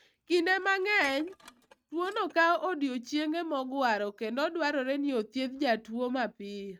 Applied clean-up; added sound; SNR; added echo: neural mask model RNNoise.